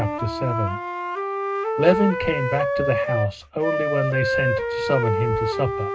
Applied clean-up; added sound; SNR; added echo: none; Wind instrument, woodwind instrument; 0 dB; reverberation time 0.2 s.